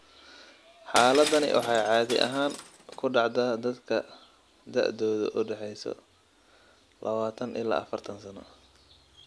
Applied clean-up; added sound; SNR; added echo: none; Shatter; 8 dB; none.